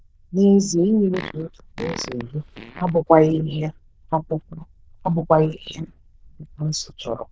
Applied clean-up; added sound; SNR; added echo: neural diffusion model UNIVERSE++.